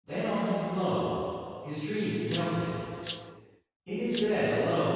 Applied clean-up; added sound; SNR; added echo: none; Rattle (instrument); 8 dB; reverberation time 2.2 s.